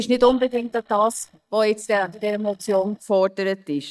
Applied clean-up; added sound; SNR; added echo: neural mask model DeepFilterNet 3.